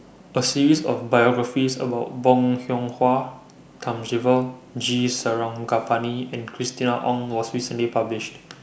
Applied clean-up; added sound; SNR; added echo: none; none; none; none.